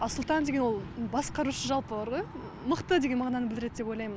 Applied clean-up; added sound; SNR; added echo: none; none; none; none.